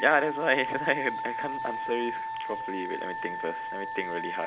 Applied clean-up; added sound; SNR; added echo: none; Wind instrument, woodwind instrument; 4 dB; none.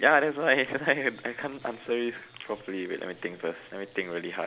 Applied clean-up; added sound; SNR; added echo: none; none; none; none.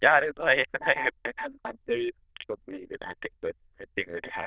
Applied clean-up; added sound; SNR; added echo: neural diffusion model UNIVERSE++.